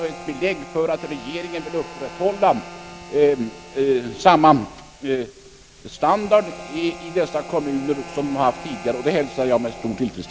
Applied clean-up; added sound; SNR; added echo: none; Harmonica + Wind instrument, woodwind instrument; 17 dB; none.